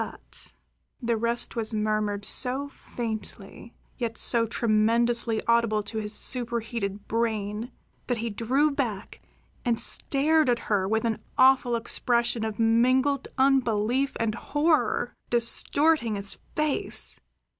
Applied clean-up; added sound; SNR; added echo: none; none; none; none.